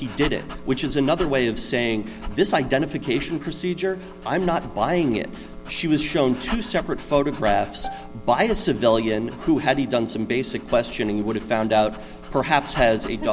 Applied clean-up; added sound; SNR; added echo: none; Dog + Bowed string instrument; 13 dB; none.